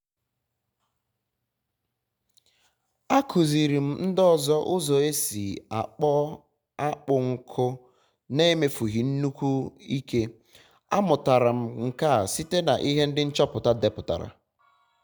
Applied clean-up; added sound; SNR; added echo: none; none; none; none.